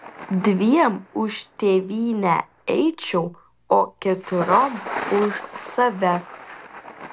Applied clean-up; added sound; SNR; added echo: none; Thunder; 13 dB; none.